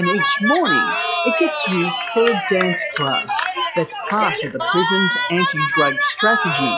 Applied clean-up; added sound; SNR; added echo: classical method log-MMSE.